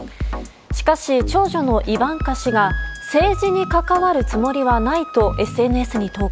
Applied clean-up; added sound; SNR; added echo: none; Wind instrument, woodwind instrument; 17 dB; none.